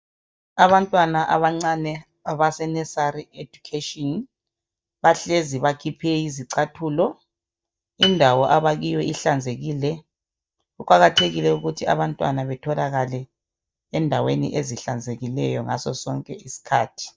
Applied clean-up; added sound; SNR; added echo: neural mask model DeepFilterNet 3.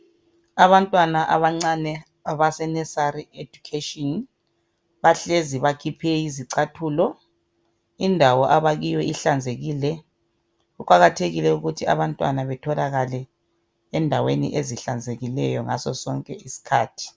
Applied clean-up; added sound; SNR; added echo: none; none; none; none.